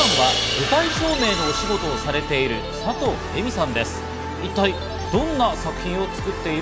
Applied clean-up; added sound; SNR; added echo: none; Crash cymbal; 8 dB; none.